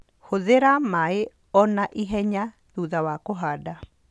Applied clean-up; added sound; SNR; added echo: none; none; none; none.